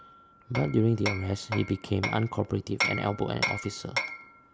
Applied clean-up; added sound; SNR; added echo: none; Hammer; 6 dB; none.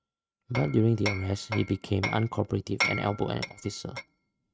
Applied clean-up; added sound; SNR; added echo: neural mask model RNNoise.